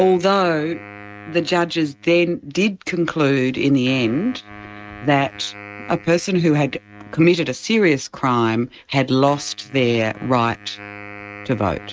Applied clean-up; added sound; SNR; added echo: neural mask model RNNoise.